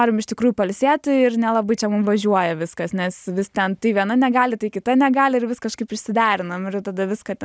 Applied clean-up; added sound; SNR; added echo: none; none; none; none.